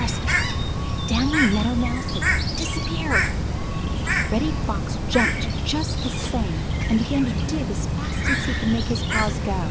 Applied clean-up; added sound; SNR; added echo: none; Bird; -4 dB; none.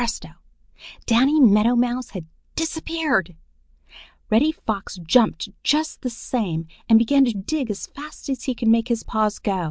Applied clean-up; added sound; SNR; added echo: none; none; none; none.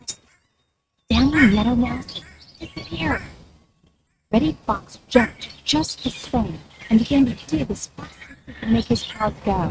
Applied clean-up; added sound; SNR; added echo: neural mask model RNNoise.